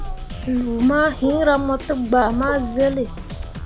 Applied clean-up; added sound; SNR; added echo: none; Drum kit + Wild animals; 9 dB; none.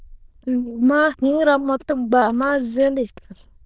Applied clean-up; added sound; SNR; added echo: neural diffusion model UNIVERSE++.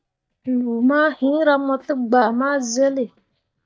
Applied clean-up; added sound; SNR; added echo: neural mask model DeepFilterNet 3.